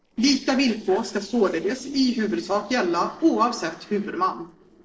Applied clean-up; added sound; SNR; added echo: neural separator model SepFormer DNS4.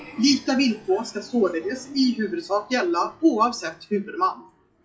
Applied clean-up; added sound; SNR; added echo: classical method WPE with log-MMSE.